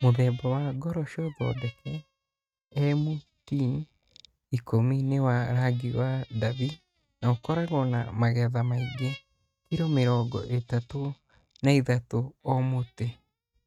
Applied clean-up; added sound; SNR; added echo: neural mask model RNNoise.